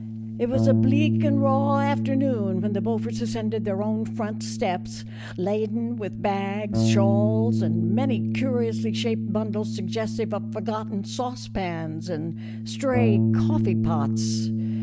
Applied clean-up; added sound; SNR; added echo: none; Bass guitar; -2 dB; none.